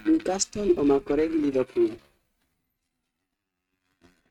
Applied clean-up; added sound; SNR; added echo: neural mask model RNNoise.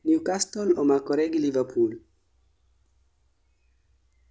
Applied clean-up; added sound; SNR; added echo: none; none; none; none.